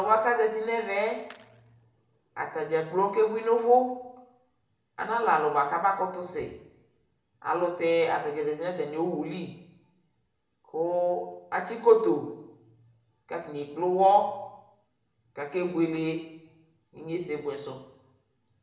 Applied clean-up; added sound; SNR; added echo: none; none; none; reverberation time 0.8 s.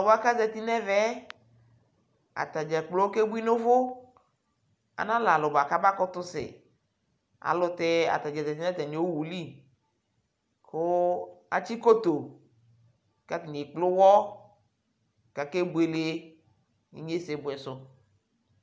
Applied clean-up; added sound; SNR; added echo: none; none; none; none.